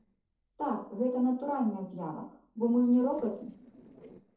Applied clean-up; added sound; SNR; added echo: neural separator model SepFormer DNS4.